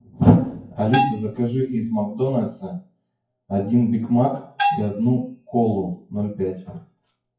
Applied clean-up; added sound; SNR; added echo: classical method WPE with log-MMSE.